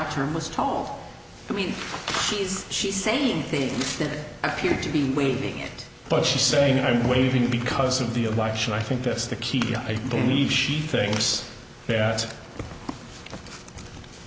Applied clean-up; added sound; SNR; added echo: none; none; none; none.